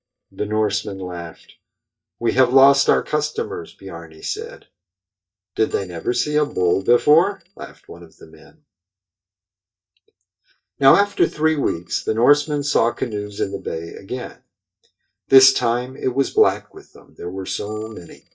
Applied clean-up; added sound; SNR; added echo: neural mask model DeepFilterNet 3.